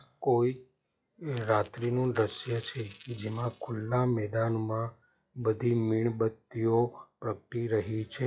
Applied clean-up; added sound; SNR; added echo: classical method log-MMSE.